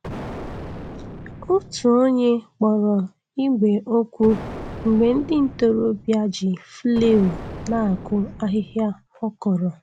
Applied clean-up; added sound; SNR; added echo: none; Explosion; 13 dB; none.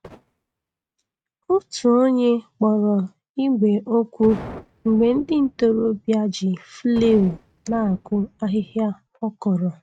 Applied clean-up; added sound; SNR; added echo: neural mask model RNNoise.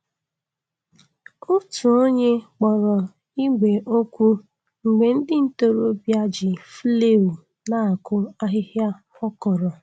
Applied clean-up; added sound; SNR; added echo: none; none; none; none.